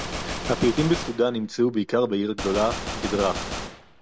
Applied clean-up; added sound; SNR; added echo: none; Gunshot, gunfire; 8 dB; none.